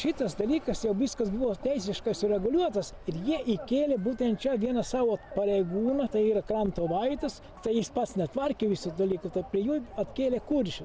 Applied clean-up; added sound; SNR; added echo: none; none; none; none.